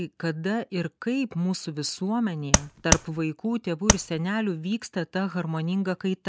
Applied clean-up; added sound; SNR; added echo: none; Tap; -5 dB; none.